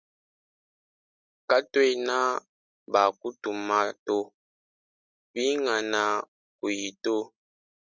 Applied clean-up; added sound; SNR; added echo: none; none; none; none.